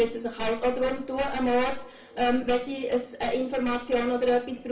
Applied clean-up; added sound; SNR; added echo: none; none; none; reverberation time 0.4 s.